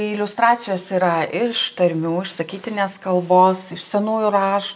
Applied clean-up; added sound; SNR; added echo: none; none; none; none.